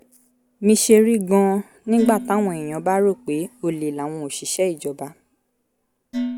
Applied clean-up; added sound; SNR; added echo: none; Dishes, pots, and pans; 14 dB; none.